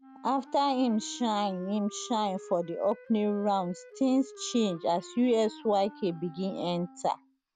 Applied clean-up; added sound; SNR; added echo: none; Wind instrument, woodwind instrument; 20 dB; none.